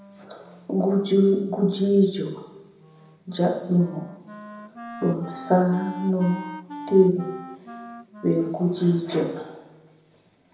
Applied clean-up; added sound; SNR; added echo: none; Wind instrument, woodwind instrument; 17 dB; reverberation time 0.8 s.